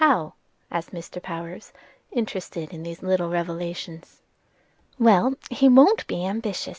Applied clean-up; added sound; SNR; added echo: none; none; none; none.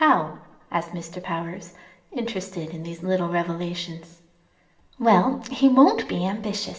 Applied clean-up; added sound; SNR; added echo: none; none; none; reverberation time 0.6 s.